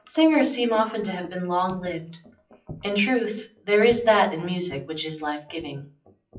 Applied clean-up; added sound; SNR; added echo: classical method WPE with log-MMSE.